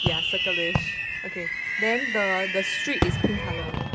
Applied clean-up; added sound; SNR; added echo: none; Fireworks; -3 dB; reverberation time 0.2 s.